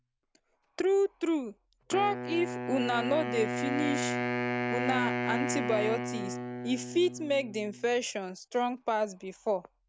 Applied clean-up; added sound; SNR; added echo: none; Wind instrument, woodwind instrument; 4 dB; none.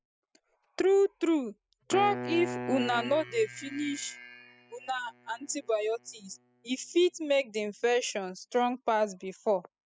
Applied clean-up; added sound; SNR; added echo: classical method spectral subtraction.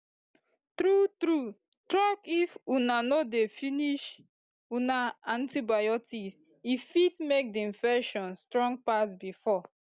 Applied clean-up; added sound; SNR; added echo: none; none; none; none.